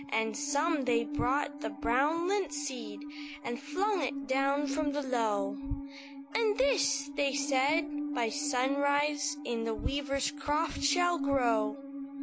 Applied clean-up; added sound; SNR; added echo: none; Musical instrument; 7 dB; none.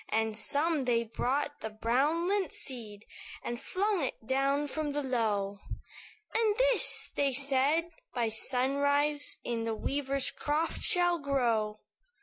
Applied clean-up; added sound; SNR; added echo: none; none; none; none.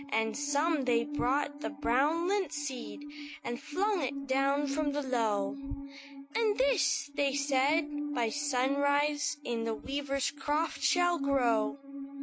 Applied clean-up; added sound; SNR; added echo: neural mask model RNNoise.